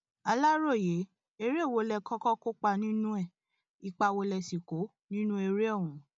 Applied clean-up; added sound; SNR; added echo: none; none; none; none.